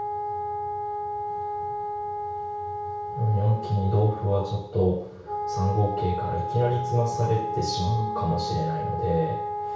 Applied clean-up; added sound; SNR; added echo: none; Wind instrument, woodwind instrument; 4 dB; reverberation time 0.6 s.